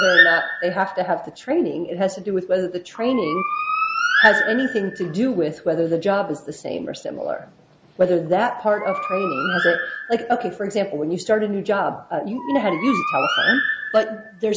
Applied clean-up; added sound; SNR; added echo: none; Bird; 3 dB; none.